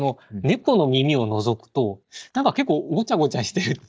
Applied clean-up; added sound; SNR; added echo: neural mask model DeepFilterNet 3.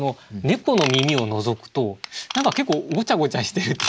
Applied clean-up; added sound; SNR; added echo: none; Ratchet, pawl / Tools; 11 dB; none.